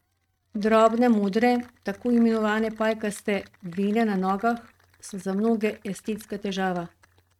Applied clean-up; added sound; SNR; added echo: neural mask model RNNoise.